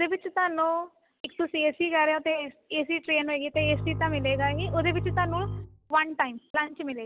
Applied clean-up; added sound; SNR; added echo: none; Bowed string instrument; 5 dB; none.